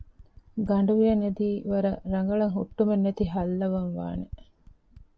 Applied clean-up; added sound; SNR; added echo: none; Typing; 19 dB; none.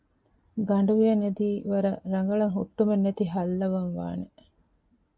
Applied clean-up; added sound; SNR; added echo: none; none; none; none.